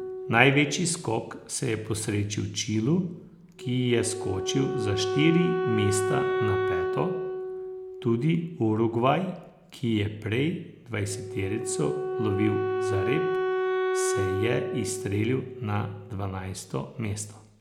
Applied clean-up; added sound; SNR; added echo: none; Wind instrument, woodwind instrument; 3 dB; none.